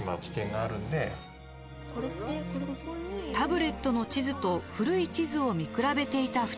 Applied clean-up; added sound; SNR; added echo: none; none; none; none.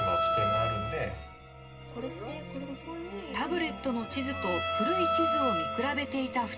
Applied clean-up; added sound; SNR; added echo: none; Bowed string instrument; -1 dB; reverberation time 0.2 s.